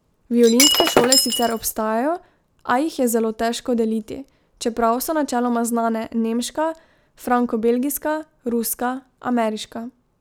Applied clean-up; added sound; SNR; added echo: none; Shatter; -3 dB; none.